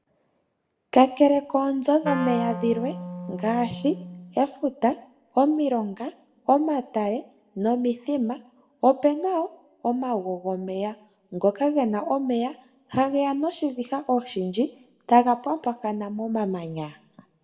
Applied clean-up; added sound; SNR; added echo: none; Wind instrument, woodwind instrument; 9 dB; reverberation time 0.5 s.